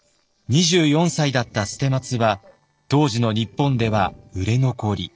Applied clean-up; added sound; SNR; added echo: neural separator model SepFormer DNS4.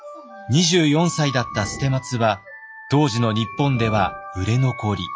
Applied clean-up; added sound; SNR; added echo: classical method log-MMSE.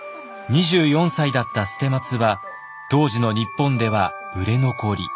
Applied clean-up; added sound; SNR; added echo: none; none; none; none.